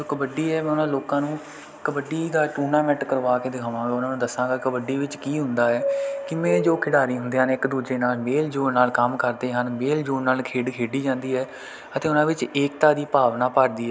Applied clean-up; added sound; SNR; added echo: none; Doorbell; 7 dB; none.